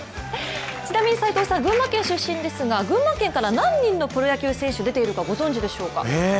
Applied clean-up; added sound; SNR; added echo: none; none; none; none.